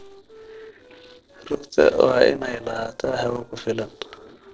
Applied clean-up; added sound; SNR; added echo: neural separator model SepFormer DNS4.